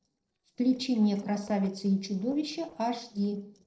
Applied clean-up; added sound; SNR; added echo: neural separator model SepFormer DNS4.